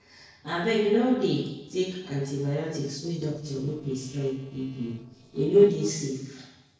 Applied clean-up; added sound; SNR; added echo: neural separator model SepFormer DNS4.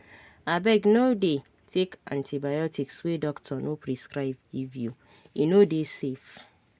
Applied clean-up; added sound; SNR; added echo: none; none; none; none.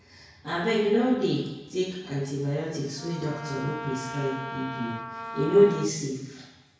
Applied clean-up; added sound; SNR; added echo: none; Wind instrument, woodwind instrument; 10 dB; reverberation time 1.0 s.